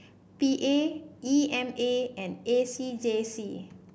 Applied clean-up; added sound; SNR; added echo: none; none; none; none.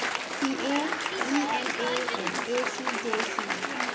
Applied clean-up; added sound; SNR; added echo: none; Applause; -3 dB; none.